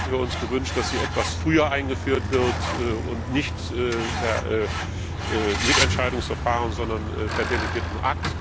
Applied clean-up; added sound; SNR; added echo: none; Truck; 1 dB; none.